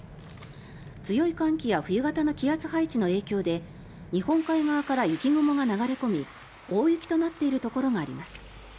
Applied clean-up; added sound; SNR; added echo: none; none; none; none.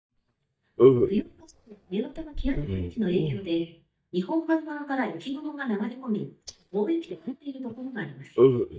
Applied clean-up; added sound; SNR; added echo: neural mask model DeepFilterNet 3.